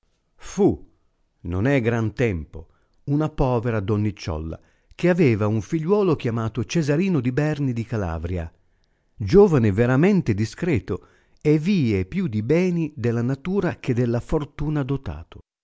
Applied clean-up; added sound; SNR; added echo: none; none; none; none.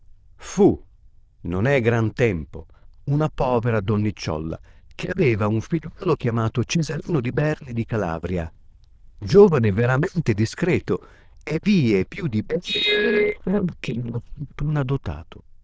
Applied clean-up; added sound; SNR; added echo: neural diffusion model UNIVERSE++.